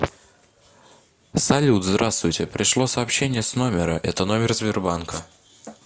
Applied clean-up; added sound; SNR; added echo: none; none; none; none.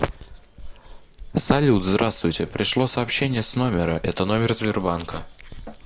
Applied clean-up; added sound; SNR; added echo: none; Cat; 16 dB; none.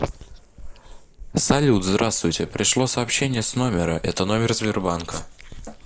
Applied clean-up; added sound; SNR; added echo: neural mask model Resemble Enhance denoiser.